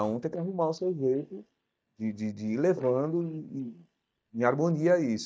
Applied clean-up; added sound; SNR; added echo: neural mask model DeepFilterNet 3.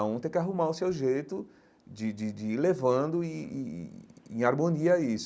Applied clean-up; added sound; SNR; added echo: none; none; none; none.